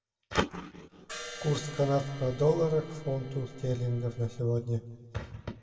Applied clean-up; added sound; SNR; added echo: none; Crash cymbal; 14 dB; reverberation time 1.4 s.